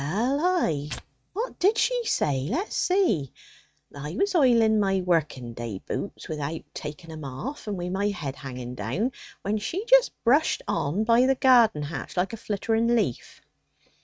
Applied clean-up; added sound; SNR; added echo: neural mask model RNNoise.